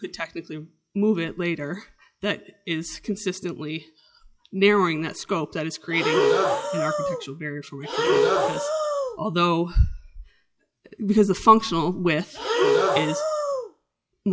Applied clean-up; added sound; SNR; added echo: classical method log-MMSE.